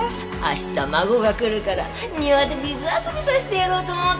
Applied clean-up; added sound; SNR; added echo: none; none; none; none.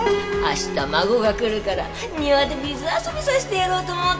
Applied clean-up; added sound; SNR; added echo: none; Piano; 8 dB; none.